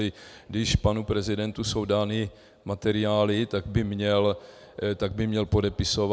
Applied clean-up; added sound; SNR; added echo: none; none; none; none.